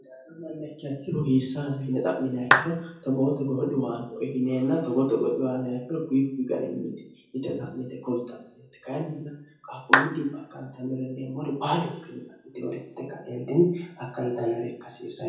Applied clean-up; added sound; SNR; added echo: none; Clapping; -2 dB; reverberation time 0.7 s.